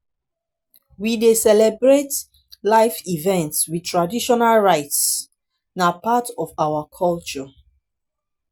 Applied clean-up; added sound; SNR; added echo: none; none; none; none.